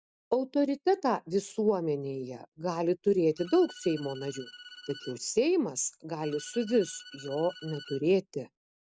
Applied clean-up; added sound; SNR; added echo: none; Bowed string instrument; 20 dB; none.